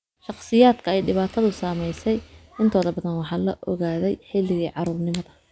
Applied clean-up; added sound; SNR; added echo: none; none; none; none.